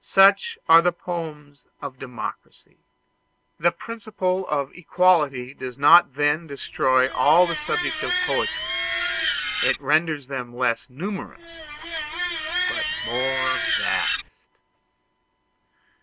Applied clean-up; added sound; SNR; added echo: none; Screech; 2 dB; none.